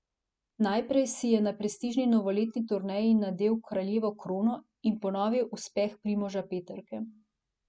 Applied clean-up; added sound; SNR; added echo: none; none; none; none.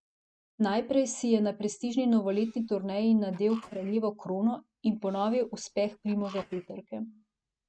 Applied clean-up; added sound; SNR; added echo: neural mask model RNNoise.